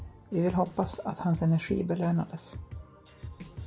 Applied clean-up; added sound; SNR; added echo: none; Drum kit; 14 dB; none.